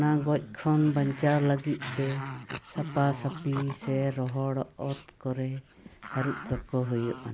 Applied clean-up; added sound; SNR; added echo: none; Growling; 12 dB; none.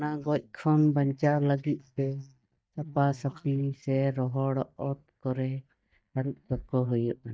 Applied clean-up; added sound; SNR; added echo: neural mask model DeepFilterNet 3.